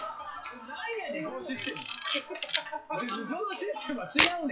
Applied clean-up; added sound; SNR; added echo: classical method WPE with log-MMSE.